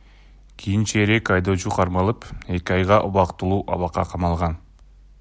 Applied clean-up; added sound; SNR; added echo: none; none; none; none.